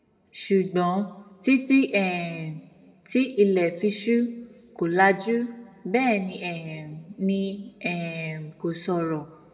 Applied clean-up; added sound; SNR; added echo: none; none; none; reverberation time 1.0 s.